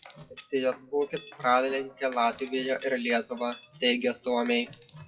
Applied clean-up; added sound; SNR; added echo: classical method WPE with log-MMSE.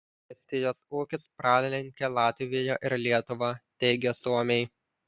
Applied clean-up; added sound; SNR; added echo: none; none; none; none.